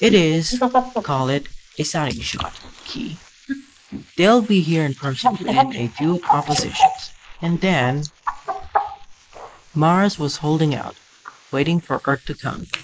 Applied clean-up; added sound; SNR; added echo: neural mask model Resemble Enhance denoiser.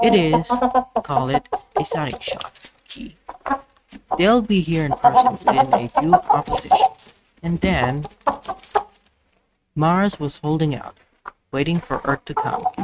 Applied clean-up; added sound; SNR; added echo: neural mask model RNNoise.